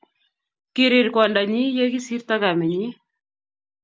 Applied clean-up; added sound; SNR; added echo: none; none; none; none.